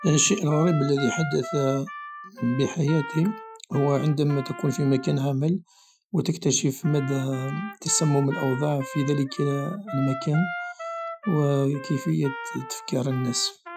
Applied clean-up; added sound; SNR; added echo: classical method Wiener filter.